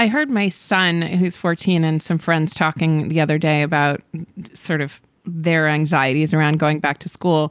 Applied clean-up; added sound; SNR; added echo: none; none; none; none.